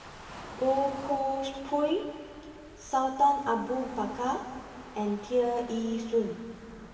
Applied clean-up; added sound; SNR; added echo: none; Waves, surf; 17 dB; reverberation time 2.7 s.